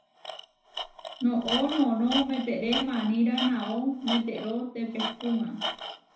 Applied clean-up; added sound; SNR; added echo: none; Tools; 8 dB; reverberation time 0.7 s.